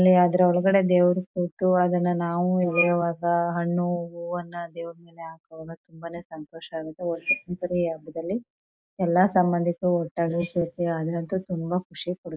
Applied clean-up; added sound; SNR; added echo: neural mask model Resemble Enhance denoiser.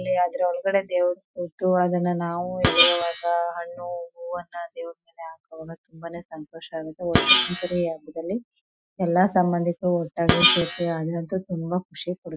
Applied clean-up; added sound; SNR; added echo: classical method Wiener filter.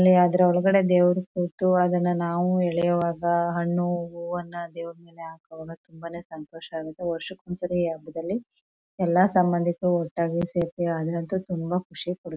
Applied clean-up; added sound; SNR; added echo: none; none; none; none.